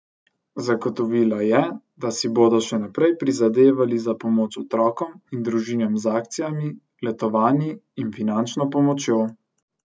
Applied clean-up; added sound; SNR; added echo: none; none; none; none.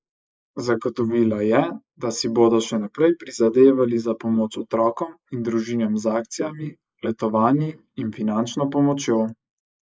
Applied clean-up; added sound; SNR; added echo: neural mask model Resemble Enhance denoiser.